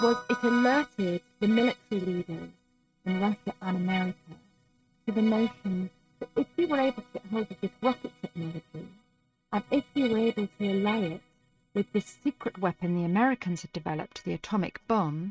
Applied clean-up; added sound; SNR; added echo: neural mask model RNNoise.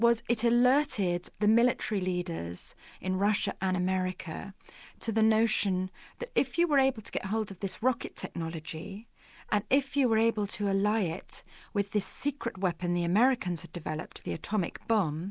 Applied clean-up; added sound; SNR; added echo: none; none; none; none.